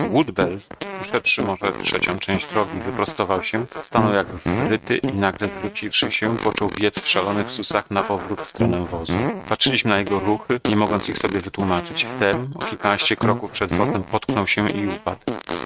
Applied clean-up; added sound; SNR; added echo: neural mask model RNNoise.